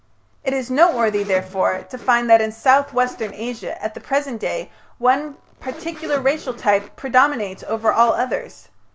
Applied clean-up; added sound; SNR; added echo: none; Zipper (clothing); 20 dB; none.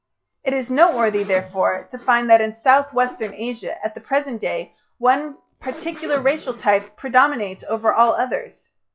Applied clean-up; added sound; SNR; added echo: classical method log-MMSE.